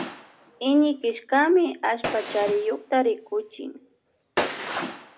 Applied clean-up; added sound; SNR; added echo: none; Gunshot, gunfire; 10 dB; none.